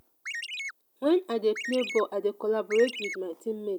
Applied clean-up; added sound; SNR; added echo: none; Chirp, tweet; 7 dB; none.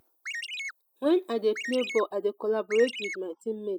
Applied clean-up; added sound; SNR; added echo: classical method spectral subtraction.